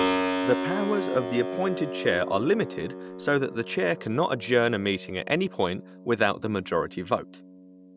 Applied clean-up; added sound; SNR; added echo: none; Keyboard (musical); 6 dB; none.